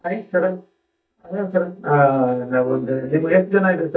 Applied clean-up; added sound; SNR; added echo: neural mask model DeepFilterNet 3.